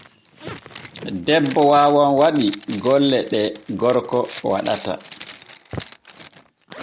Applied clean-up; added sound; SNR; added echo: none; Zipper (clothing); 19 dB; none.